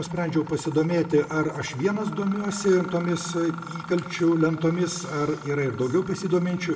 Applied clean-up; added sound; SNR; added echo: none; Mechanisms; 16 dB; reverberation time 0.9 s.